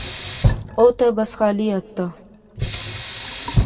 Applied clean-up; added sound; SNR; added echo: none; Sink (filling or washing); 2 dB; reverberation time 2.4 s.